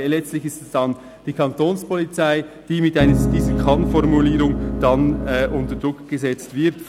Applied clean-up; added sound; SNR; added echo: none; Piano; 1 dB; none.